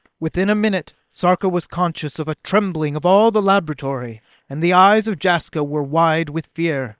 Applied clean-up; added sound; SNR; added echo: neural separator model SepFormer WHAM!.